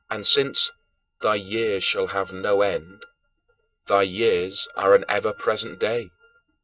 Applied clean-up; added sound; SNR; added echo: neural mask model RNNoise.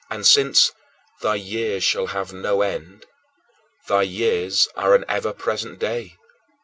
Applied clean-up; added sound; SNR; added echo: none; none; none; none.